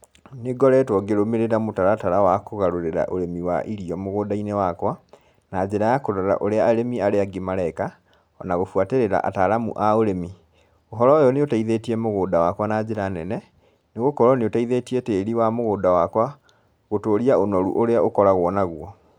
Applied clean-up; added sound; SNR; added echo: none; none; none; none.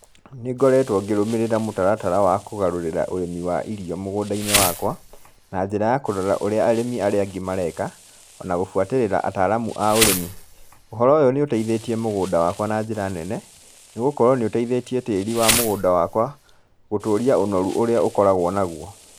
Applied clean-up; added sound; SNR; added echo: none; Insect; 11 dB; none.